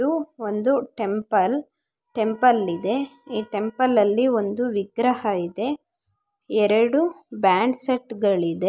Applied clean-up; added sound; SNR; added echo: none; none; none; none.